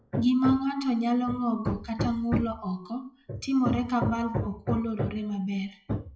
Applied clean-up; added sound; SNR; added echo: classical method WPE with log-MMSE.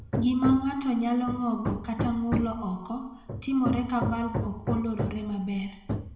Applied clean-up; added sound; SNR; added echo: none; Hammer; 5 dB; reverberation time 0.8 s.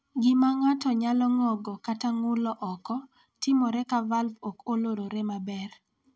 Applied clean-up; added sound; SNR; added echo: none; none; none; none.